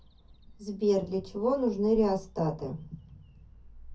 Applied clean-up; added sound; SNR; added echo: none; Bird vocalization, bird call, bird song; 18 dB; reverberation time 0.3 s.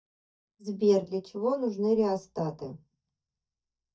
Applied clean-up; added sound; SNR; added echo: neural mask model DeepFilterNet 3.